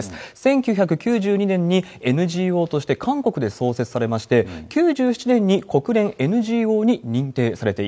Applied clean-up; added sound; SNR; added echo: none; none; none; none.